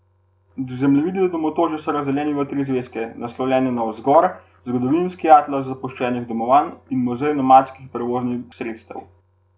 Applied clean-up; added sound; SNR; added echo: none; none; none; none.